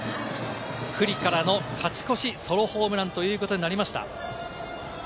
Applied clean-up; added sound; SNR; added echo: none; none; none; none.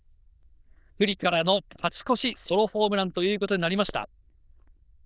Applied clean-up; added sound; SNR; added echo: neural diffusion model UNIVERSE++.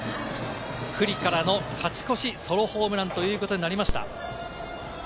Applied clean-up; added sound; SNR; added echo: none; Telephone; 10 dB; none.